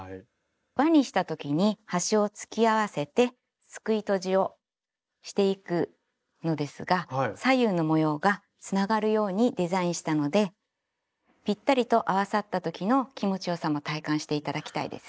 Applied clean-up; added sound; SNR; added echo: none; none; none; none.